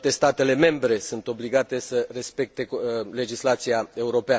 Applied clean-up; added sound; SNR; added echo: none; none; none; none.